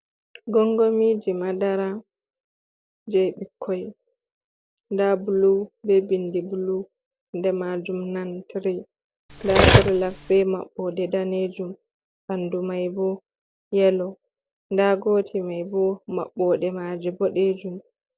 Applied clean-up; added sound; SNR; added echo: none; Cutlery, silverware; -5 dB; none.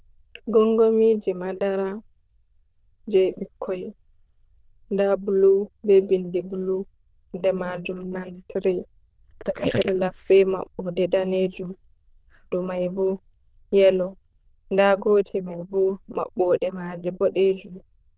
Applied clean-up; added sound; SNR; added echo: neural diffusion model UNIVERSE++.